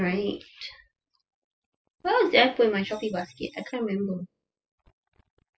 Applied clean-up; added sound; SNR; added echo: classical method spectral subtraction.